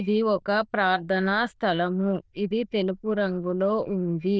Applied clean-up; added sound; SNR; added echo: neural diffusion model UNIVERSE++.